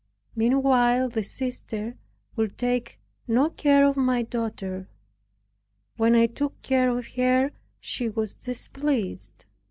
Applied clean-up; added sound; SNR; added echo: none; none; none; none.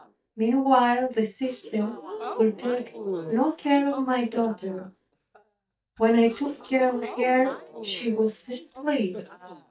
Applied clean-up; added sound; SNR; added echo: neural mask model DeepFilterNet 3.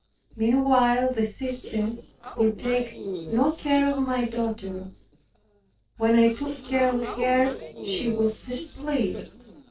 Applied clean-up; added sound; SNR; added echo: neural separator model SepFormer DNS4.